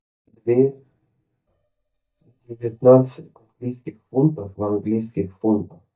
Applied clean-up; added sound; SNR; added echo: neural mask model DeepFilterNet 3.